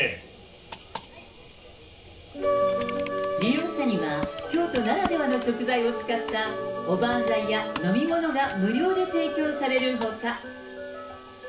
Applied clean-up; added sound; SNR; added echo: none; Computer keyboard; 14 dB; reverberation time 0.4 s.